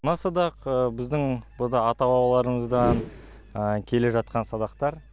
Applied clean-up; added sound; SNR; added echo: none; Whoosh, swoosh, swish; 8 dB; none.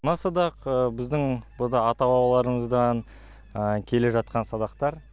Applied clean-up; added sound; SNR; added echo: none; none; none; none.